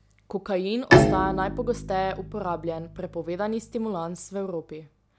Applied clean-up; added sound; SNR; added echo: none; Bowed string instrument; -2 dB; none.